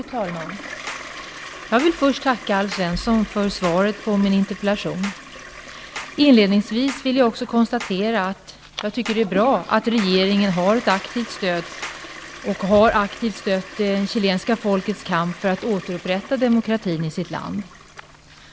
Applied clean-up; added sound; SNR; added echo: none; Toilet flush + Clapping; 15 dB; none.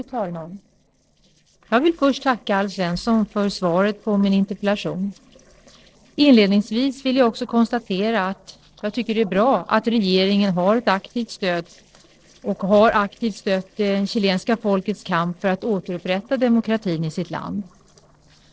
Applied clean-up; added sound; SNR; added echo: neural separator model SepFormer DNS4.